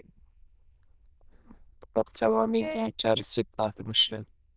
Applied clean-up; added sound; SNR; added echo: neural diffusion model UNIVERSE++.